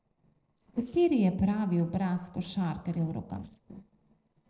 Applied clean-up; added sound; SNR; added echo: neural separator model SepFormer DNS4.